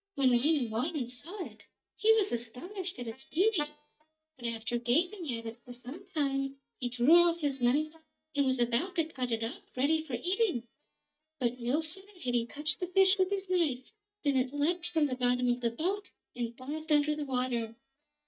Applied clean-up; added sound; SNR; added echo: neural mask model DeepFilterNet 3.